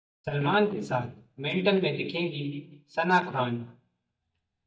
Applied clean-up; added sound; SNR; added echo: neural mask model DeepFilterNet 3.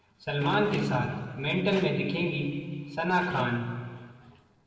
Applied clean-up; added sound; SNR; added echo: neural separator model SepFormer DNS4.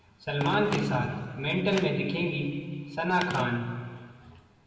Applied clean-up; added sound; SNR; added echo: none; Telephone; 13 dB; reverberation time 1.6 s.